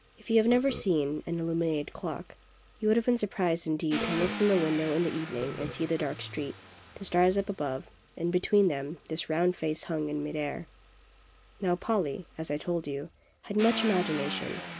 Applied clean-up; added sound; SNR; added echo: none; Car + Burping, eructation; 12 dB; none.